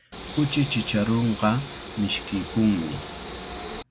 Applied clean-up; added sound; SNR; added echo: none; Train; 5 dB; none.